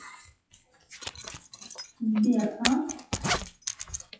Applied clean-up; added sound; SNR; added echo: classical method WPE with log-MMSE.